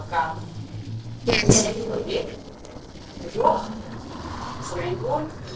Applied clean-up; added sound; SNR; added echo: neural separator model SepFormer DNS4.